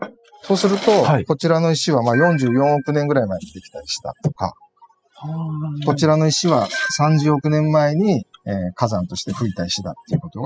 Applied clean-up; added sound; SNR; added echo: classical method spectral subtraction.